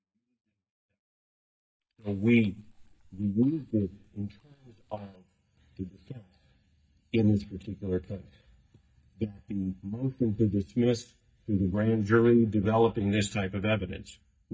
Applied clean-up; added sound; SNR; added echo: neural mask model DeepFilterNet 3.